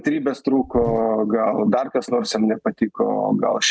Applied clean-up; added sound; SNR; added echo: neural mask model RNNoise.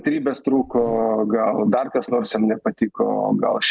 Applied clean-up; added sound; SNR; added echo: neural separator model SepFormer DNS4.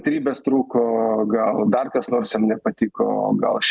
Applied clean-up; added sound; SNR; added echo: none; none; none; none.